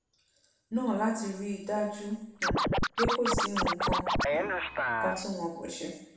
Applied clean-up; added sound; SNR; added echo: none; Scratching (performance technique); -4 dB; reverberation time 0.8 s.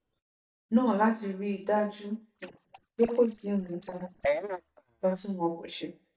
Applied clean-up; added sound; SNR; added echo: neural mask model DeepFilterNet 3.